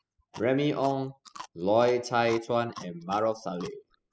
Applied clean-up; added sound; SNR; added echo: classical method spectral subtraction.